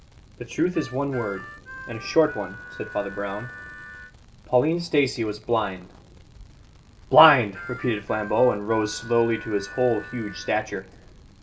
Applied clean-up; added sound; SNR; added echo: none; Harmonica; 15 dB; none.